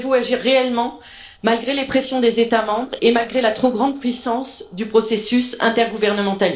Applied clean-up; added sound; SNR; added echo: neural separator model SepFormer DNS4.